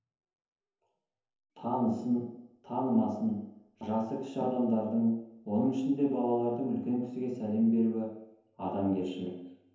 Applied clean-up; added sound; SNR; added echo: none; none; none; reverberation time 0.9 s.